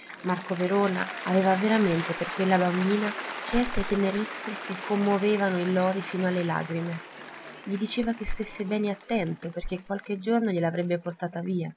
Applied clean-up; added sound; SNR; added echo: none; Applause / Cheering; 11 dB; none.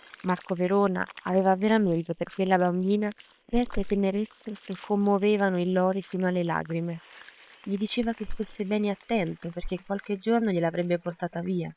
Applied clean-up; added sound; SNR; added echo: neural separator model SepFormer WHAM!.